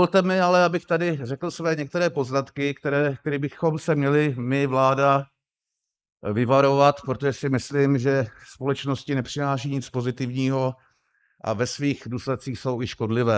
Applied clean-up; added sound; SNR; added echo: neural mask model Resemble Enhance denoiser.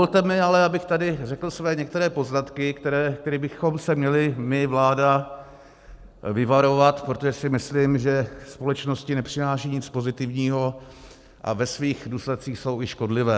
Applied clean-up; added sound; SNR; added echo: none; none; none; none.